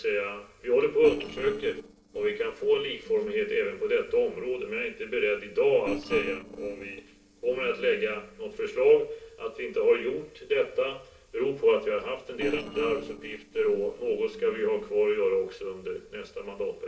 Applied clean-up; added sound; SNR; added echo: neural separator model SepFormer DNS4.